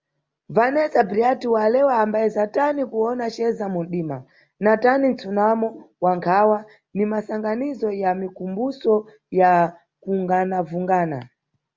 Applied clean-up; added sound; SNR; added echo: none; none; none; none.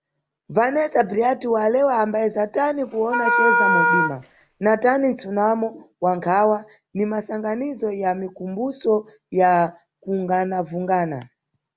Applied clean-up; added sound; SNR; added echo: none; Wind instrument, woodwind instrument; 0 dB; none.